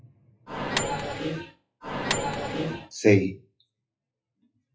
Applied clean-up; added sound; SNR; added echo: classical method WPE with log-MMSE.